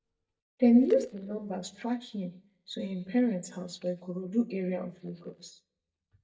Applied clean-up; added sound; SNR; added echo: neural mask model DeepFilterNet 3.